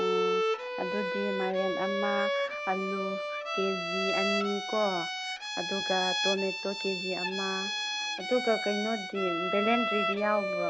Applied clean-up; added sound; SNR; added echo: none; Bowed string instrument; 0 dB; none.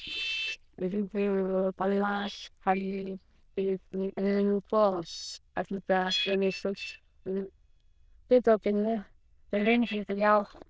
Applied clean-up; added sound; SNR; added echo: neural diffusion model UNIVERSE++.